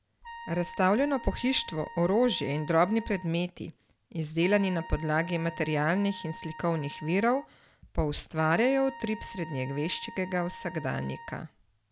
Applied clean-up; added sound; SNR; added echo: none; Trumpet; 16 dB; none.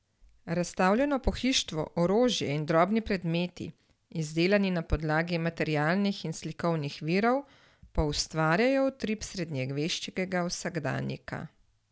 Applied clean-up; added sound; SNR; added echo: none; none; none; none.